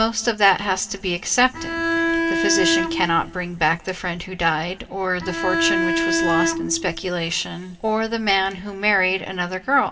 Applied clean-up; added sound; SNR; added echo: none; Bowed string instrument; -1 dB; reverberation time 1.7 s.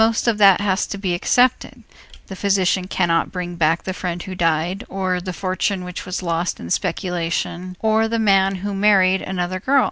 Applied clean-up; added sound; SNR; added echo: none; none; none; none.